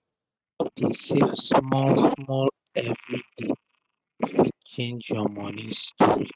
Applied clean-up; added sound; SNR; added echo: neural mask model RNNoise.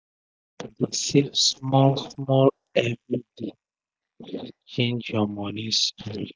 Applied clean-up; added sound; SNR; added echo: neural mask model DeepFilterNet 3.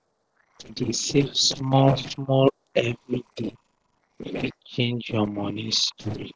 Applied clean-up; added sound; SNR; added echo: neural separator model SepFormer DNS4.